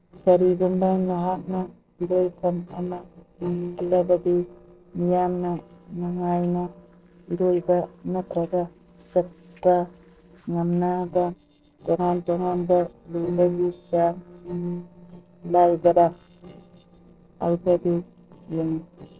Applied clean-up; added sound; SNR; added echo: neural separator model SepFormer DNS4.